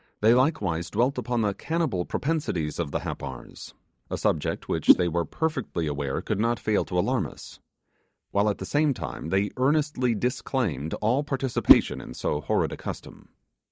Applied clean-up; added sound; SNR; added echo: neural mask model Resemble Enhance denoiser.